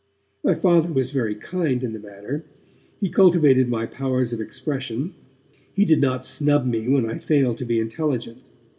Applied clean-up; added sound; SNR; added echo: none; none; none; reverberation time 0.7 s.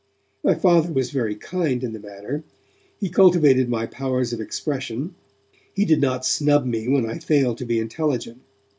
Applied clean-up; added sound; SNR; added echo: none; none; none; none.